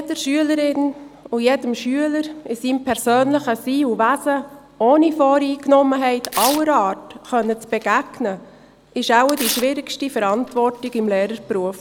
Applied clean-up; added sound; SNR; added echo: none; Tearing; 12 dB; none.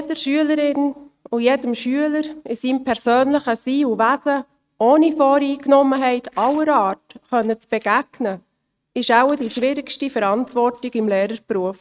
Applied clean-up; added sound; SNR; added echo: neural mask model RNNoise.